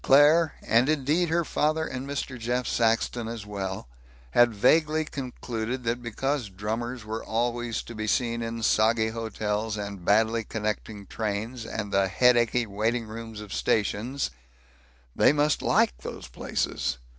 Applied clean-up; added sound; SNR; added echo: none; none; none; none.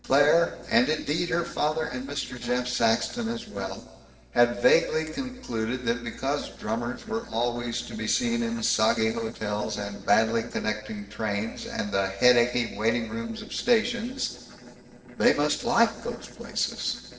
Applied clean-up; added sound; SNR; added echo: neural separator model SepFormer DNS4.